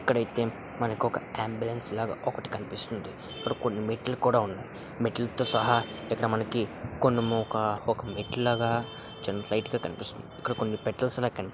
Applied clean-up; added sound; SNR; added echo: none; none; none; none.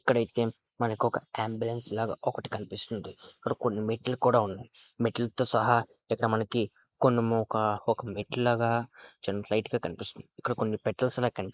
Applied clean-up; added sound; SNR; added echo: neural mask model Resemble Enhance denoiser.